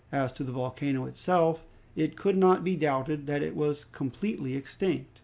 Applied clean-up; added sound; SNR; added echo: none; none; none; none.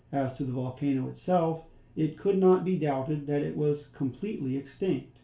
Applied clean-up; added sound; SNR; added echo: none; none; none; reverberation time 0.3 s.